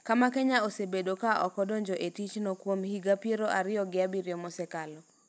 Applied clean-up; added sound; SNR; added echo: none; none; none; none.